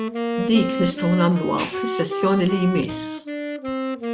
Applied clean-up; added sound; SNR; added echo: none; Wind instrument, woodwind instrument; 4 dB; none.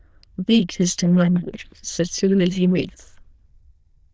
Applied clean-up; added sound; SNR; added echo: neural diffusion model UNIVERSE++.